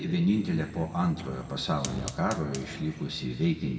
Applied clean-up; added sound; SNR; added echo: none; Fire; 16 dB; reverberation time 1.8 s.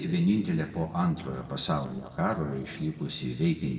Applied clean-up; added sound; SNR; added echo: neural separator model SepFormer DNS4.